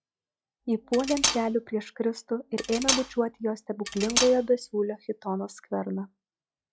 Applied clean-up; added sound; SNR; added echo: classical method log-MMSE.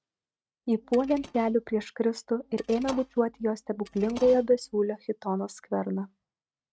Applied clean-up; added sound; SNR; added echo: neural mask model RNNoise.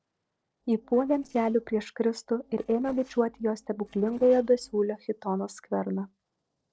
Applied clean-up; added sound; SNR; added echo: neural separator model SepFormer DNS4.